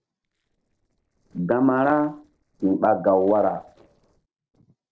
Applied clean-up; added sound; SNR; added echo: neural separator model SepFormer DNS4.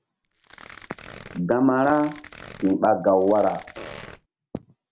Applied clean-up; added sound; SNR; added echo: none; Fart + Tearing; 19 dB; none.